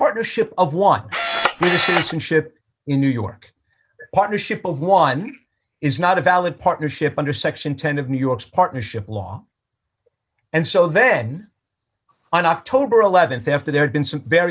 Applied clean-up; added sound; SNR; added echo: none; Camera; 1 dB; none.